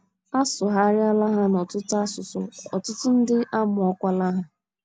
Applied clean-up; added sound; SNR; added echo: none; none; none; none.